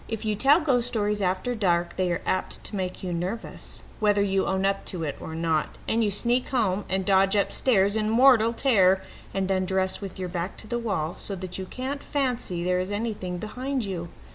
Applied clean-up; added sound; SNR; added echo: none; none; none; none.